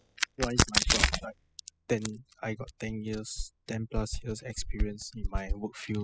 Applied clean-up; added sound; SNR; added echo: classical method spectral subtraction.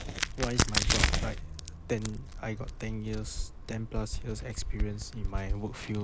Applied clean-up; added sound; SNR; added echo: none; Crack; -4 dB; none.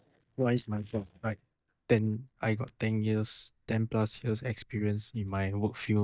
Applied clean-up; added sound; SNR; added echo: neural mask model DeepFilterNet 3.